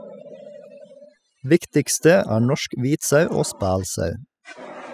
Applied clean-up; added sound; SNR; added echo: classical method spectral subtraction.